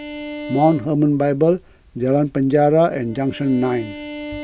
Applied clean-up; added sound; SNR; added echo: none; Bowed string instrument; 15 dB; none.